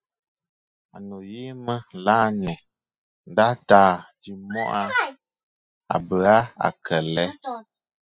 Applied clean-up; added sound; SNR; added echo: classical method spectral subtraction.